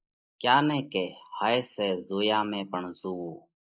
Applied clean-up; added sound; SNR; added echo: neural mask model Resemble Enhance denoiser.